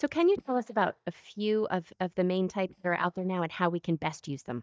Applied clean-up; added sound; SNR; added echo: neural mask model DeepFilterNet 3.